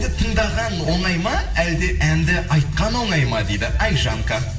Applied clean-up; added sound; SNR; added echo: none; none; none; reverberation time 0.8 s.